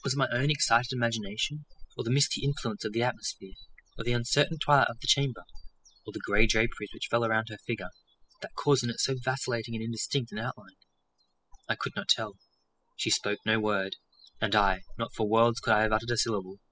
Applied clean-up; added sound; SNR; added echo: classical method spectral subtraction.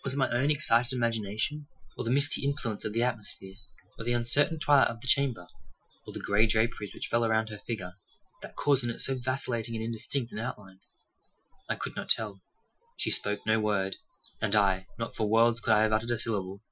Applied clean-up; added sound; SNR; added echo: classical method Wiener filter.